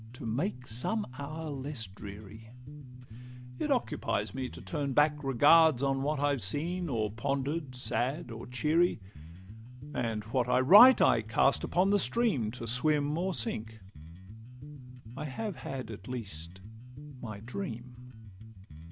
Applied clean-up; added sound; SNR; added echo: none; Bass guitar; 13 dB; none.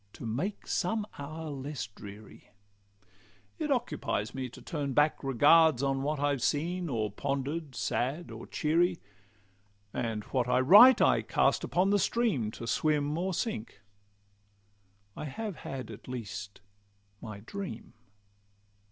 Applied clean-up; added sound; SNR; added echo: none; none; none; none.